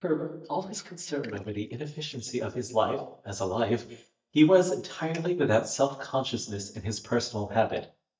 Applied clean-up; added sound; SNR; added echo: neural mask model DeepFilterNet 3.